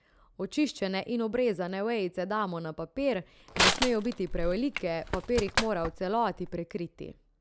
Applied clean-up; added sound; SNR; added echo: none; Crushing; 1 dB; none.